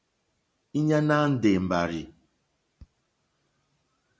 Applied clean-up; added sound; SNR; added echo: none; none; none; none.